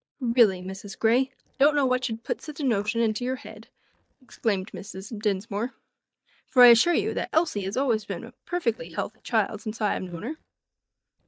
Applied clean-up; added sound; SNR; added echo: neural mask model DeepFilterNet 3.